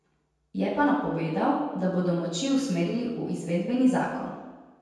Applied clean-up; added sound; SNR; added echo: none; none; none; reverberation time 1.1 s.